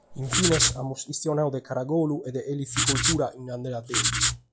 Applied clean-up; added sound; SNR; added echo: classical method log-MMSE.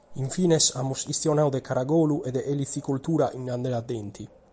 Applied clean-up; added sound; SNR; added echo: none; none; none; none.